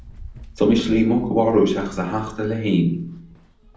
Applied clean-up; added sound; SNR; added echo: none; Run; 19 dB; reverberation time 0.6 s.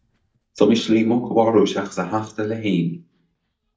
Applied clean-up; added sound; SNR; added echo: neural mask model DeepFilterNet 3.